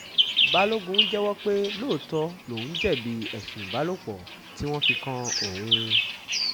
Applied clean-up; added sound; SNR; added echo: none; Bird vocalization, bird call, bird song; -1 dB; none.